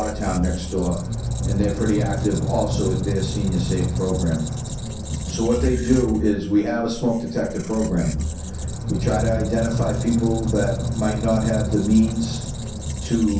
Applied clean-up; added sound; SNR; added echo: none; Squeak; 3 dB; reverberation time 0.6 s.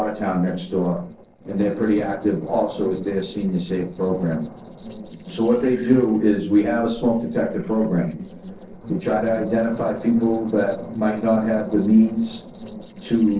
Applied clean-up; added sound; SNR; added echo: neural separator model SepFormer DNS4.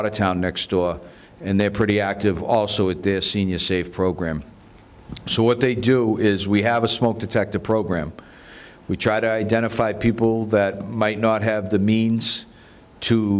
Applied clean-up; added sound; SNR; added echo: none; none; none; none.